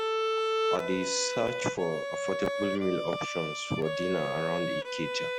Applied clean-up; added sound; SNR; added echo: none; Bowed string instrument; -1 dB; none.